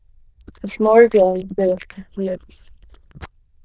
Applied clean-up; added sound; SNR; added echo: neural diffusion model UNIVERSE++.